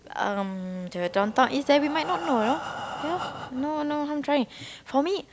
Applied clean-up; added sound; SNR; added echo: none; Breathing; 12 dB; none.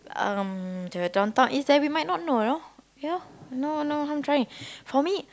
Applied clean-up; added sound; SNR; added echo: none; none; none; none.